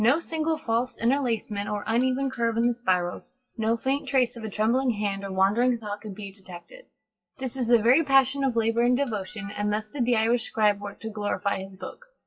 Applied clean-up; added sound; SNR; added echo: classical method WPE with log-MMSE.